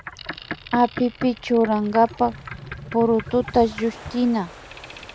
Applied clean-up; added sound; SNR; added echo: none; Boat, Water vehicle; 14 dB; none.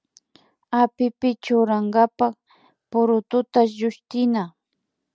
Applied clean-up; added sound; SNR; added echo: none; none; none; none.